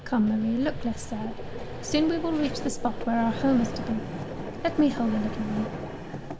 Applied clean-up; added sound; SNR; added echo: none; Vehicle; 8 dB; none.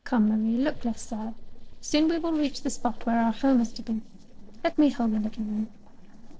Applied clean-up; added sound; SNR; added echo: neural separator model SepFormer DNS4.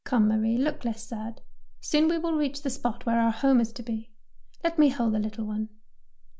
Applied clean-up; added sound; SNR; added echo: none; none; none; none.